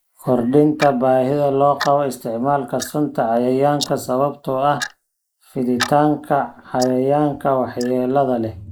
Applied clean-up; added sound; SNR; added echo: neural mask model Resemble Enhance denoiser.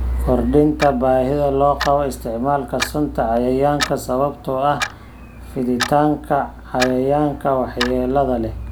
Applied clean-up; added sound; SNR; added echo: none; Clock; 13 dB; none.